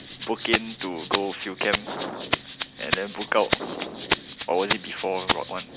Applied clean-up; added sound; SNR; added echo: none; Rattle (instrument); 1 dB; none.